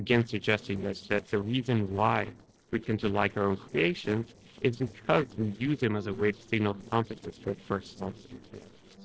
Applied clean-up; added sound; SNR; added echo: neural separator model SepFormer DNS4.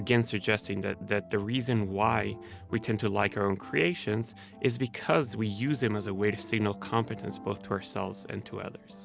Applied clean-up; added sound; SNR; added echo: none; none; none; none.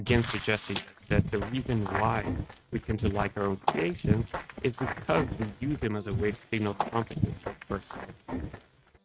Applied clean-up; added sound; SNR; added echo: neural mask model RNNoise.